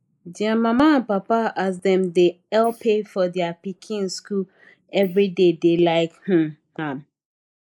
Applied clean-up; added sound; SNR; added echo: neural mask model Resemble Enhance denoiser.